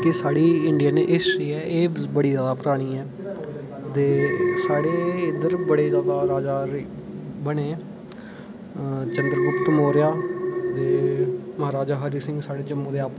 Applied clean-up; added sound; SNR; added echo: none; Alarm; 4 dB; none.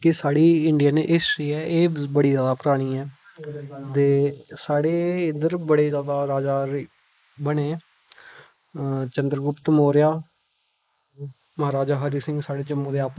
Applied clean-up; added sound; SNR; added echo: neural mask model Resemble Enhance denoiser.